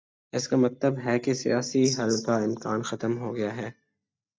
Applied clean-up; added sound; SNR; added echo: neural mask model DeepFilterNet 3.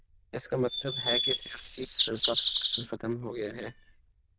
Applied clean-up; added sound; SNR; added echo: neural diffusion model UNIVERSE++.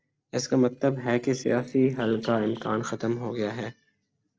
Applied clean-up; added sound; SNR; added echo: neural separator model SepFormer DNS4.